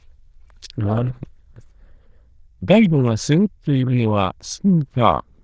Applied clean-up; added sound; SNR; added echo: neural diffusion model UNIVERSE++.